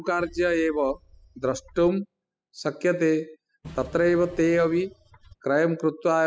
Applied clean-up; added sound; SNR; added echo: classical method spectral subtraction.